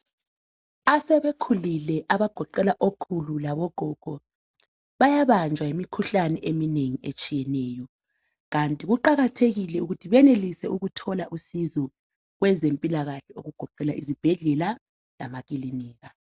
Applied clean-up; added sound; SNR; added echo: none; none; none; none.